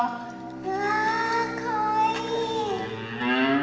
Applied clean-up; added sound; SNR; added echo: none; Bowed string instrument; 12 dB; reverberation time 1.6 s.